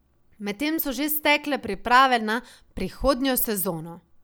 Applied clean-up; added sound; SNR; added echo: none; none; none; none.